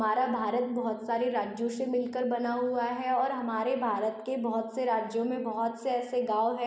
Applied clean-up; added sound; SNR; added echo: none; none; none; none.